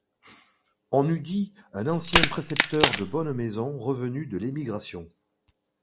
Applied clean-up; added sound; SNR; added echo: none; Crack; -4 dB; none.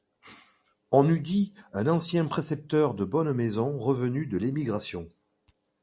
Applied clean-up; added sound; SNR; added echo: none; none; none; none.